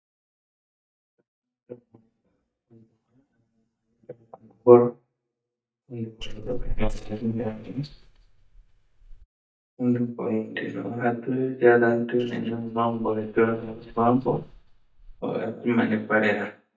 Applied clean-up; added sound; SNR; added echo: neural mask model DeepFilterNet 3.